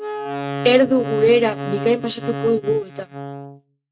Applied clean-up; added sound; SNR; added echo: neural mask model RNNoise.